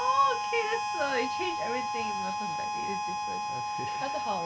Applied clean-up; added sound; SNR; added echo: none; Harmonica; -1 dB; none.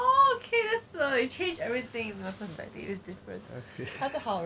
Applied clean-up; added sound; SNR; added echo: none; none; none; none.